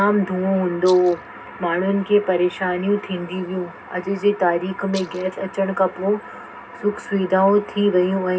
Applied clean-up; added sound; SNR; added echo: none; Rattle; 19 dB; reverberation time 0.4 s.